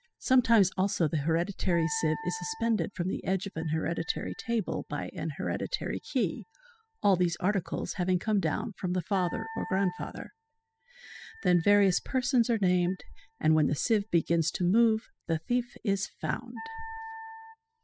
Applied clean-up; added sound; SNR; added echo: classical method spectral subtraction.